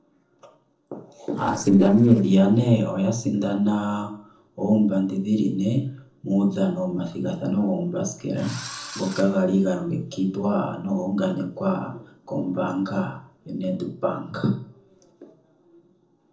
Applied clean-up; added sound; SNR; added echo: neural separator model SepFormer DNS4.